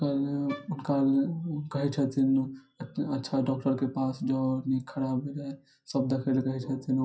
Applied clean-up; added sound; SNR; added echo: classical method WPE with log-MMSE.